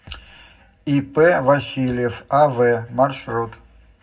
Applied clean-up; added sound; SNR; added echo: none; none; none; reverberation time 0.3 s.